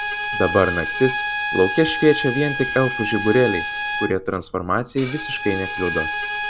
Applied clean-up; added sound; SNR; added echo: none; Bowed string instrument; 4 dB; none.